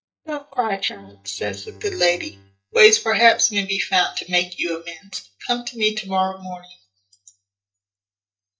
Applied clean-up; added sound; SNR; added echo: neural mask model DeepFilterNet 3.